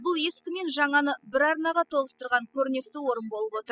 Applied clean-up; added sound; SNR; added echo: classical method spectral subtraction.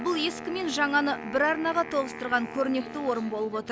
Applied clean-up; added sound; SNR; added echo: none; Wind instrument, woodwind instrument; 12 dB; none.